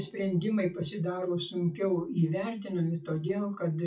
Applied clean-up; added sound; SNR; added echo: classical method WPE with log-MMSE.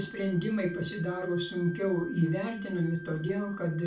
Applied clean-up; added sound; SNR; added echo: none; Wind instrument, woodwind instrument; 16 dB; reverberation time 0.3 s.